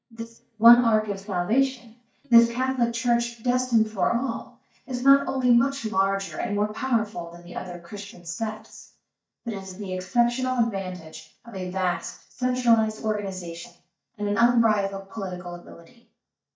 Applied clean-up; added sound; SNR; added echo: neural mask model DeepFilterNet 3.